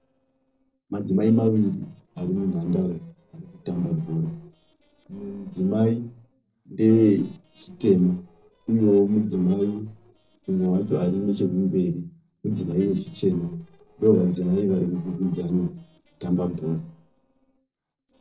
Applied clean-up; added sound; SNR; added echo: neural separator model SepFormer DNS4.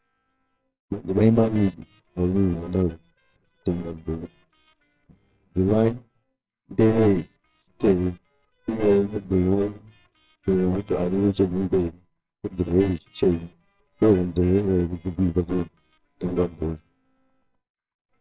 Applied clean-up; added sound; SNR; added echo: neural separator model SepFormer WHAMR!.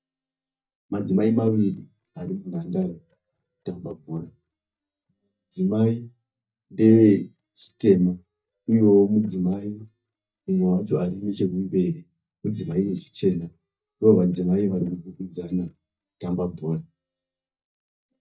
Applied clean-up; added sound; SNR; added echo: neural mask model DeepFilterNet 3.